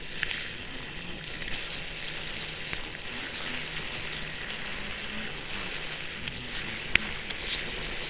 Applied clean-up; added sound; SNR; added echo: neural separator model SepFormer WHAMR!.